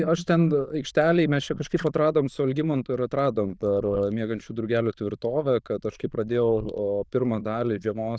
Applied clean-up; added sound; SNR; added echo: neural diffusion model UNIVERSE++.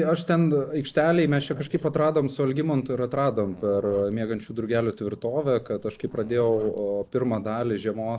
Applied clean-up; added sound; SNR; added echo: neural separator model SepFormer DNS4.